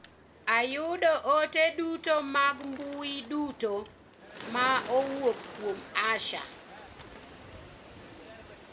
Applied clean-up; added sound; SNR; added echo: none; Bird; 15 dB; none.